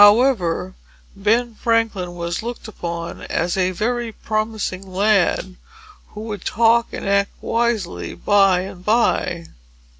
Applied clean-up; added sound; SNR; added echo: none; none; none; none.